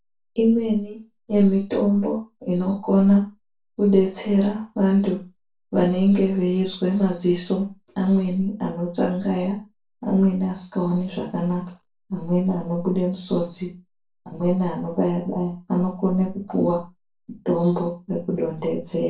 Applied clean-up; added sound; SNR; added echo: none; none; none; reverberation time 0.2 s.